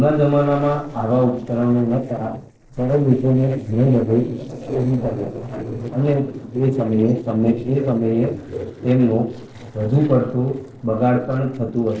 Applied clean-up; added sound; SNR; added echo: neural separator model SepFormer DNS4.